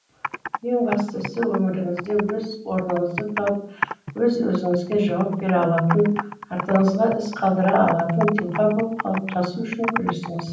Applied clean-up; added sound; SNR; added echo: none; Computer keyboard; 10 dB; reverberation time 0.6 s.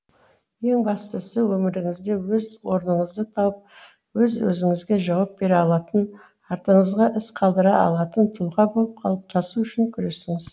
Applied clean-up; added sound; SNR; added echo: none; none; none; none.